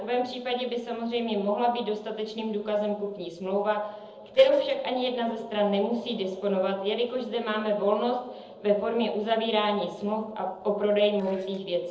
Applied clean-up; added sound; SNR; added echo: neural separator model SepFormer DNS4.